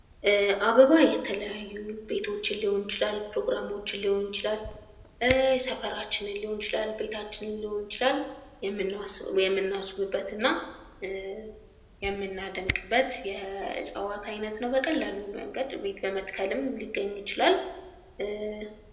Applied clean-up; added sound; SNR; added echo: none; Camera; 17 dB; reverberation time 0.6 s.